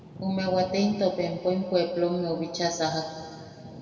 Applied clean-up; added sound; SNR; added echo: none; Thunder / Rain; 16 dB; reverberation time 2.2 s.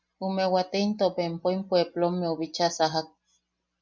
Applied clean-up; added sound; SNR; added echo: none; none; none; none.